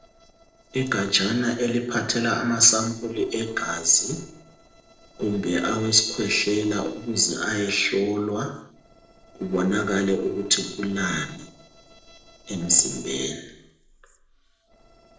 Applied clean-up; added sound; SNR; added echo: neural separator model SepFormer DNS4.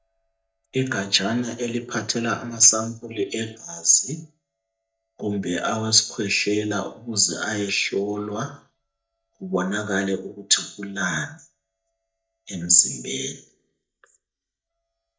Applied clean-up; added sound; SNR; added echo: neural mask model DeepFilterNet 3.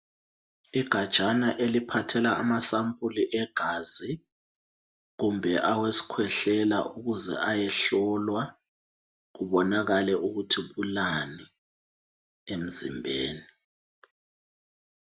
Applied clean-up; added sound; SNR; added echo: none; none; none; none.